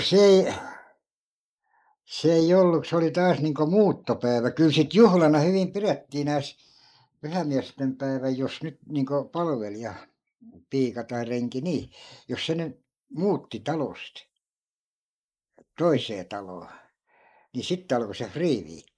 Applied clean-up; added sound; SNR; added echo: neural mask model Resemble Enhance denoiser.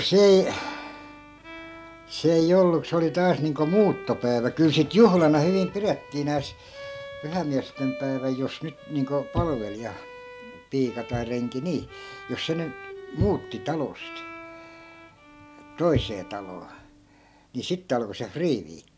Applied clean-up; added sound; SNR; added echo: none; Bowed string instrument; 17 dB; none.